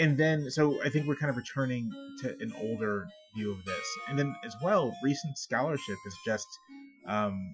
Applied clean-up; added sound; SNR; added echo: classical method Wiener filter.